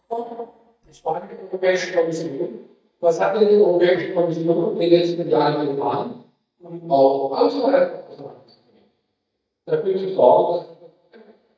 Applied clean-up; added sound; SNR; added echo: neural mask model DeepFilterNet 3.